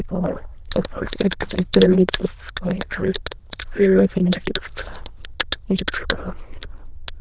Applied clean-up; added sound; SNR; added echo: neural diffusion model UNIVERSE++.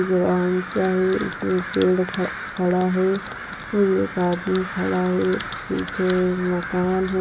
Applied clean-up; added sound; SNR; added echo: none; Crow + Typing; 10 dB; none.